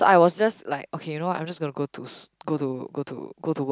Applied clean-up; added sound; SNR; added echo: none; none; none; none.